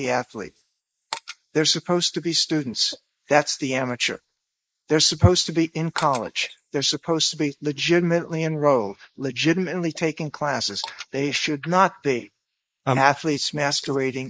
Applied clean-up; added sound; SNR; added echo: neural mask model Resemble Enhance denoiser.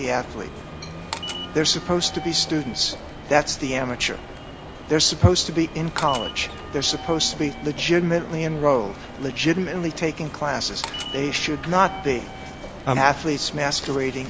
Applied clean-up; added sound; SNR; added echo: none; Walk, footsteps / Subway, metro, underground + Bus; 12 dB; none.